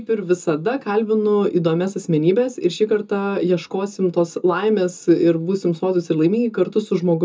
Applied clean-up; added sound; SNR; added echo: none; none; none; reverberation time 0.2 s.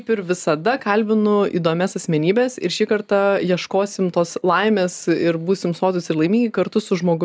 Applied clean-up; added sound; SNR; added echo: none; none; none; none.